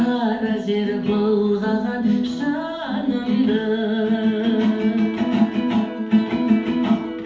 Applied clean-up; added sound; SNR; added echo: none; none; none; reverberation time 2.2 s.